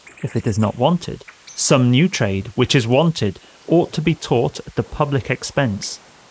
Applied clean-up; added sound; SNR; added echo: neural mask model Resemble Enhance denoiser.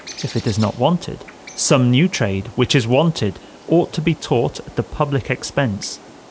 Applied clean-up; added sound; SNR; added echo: none; Bird; 20 dB; none.